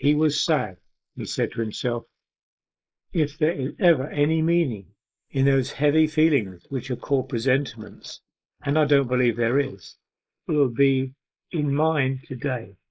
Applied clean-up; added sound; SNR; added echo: neural mask model Resemble Enhance denoiser.